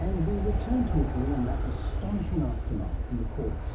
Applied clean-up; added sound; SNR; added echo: none; Aircraft; -2 dB; reverberation time 0.4 s.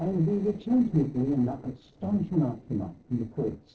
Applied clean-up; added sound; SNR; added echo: neural separator model SepFormer DNS4.